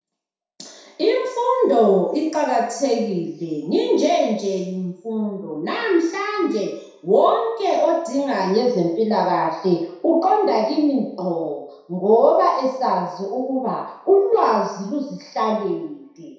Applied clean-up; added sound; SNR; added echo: none; none; none; reverberation time 0.7 s.